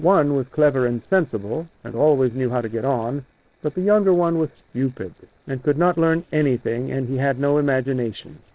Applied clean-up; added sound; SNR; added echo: neural separator model SepFormer DNS4.